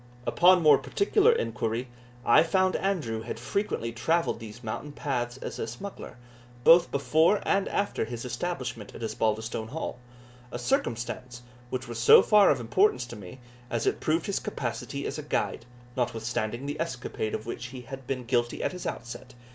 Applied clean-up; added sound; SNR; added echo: none; none; none; none.